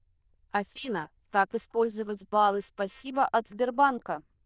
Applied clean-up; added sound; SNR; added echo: neural diffusion model UNIVERSE++.